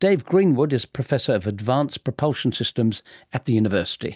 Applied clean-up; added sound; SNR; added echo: none; none; none; none.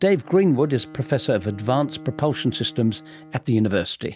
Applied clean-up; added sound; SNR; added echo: none; Bowed string instrument; 20 dB; none.